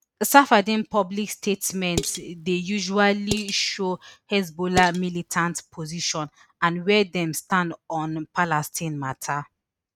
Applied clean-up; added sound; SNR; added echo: neural mask model RNNoise.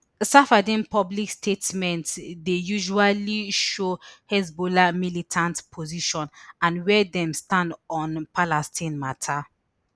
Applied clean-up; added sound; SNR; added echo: none; none; none; none.